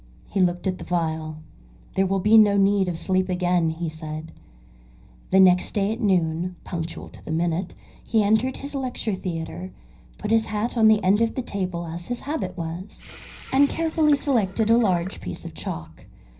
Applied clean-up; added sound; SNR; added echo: none; Sink (filling or washing) / Water tap, faucet; 18 dB; reverberation time 0.4 s.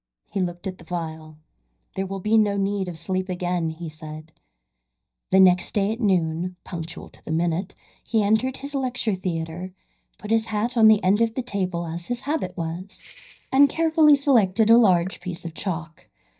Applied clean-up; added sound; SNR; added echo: neural mask model DeepFilterNet 3.